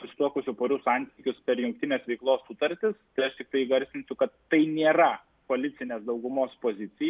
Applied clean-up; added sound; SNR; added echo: none; none; none; none.